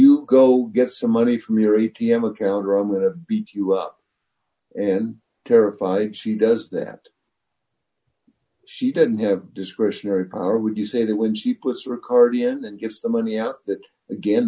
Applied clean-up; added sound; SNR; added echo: none; none; none; none.